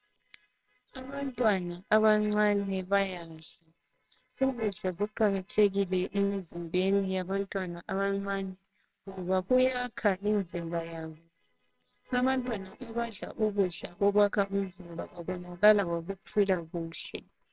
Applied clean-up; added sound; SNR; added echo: neural separator model SepFormer WHAMR!.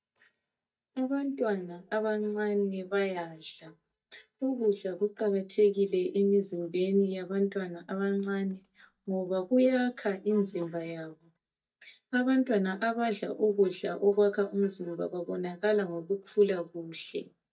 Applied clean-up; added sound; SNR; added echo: neural mask model DeepFilterNet 3.